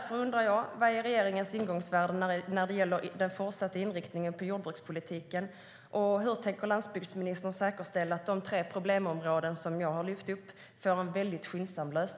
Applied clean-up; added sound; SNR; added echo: none; none; none; none.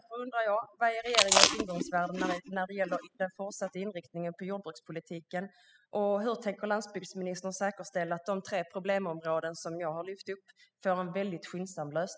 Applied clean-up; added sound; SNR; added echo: classical method spectral subtraction.